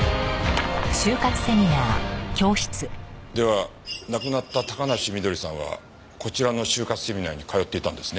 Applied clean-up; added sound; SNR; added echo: none; Mechanisms; 13 dB; none.